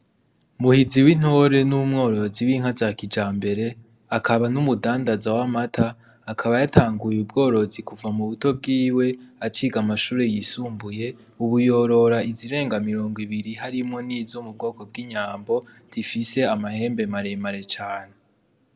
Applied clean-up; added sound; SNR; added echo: none; none; none; none.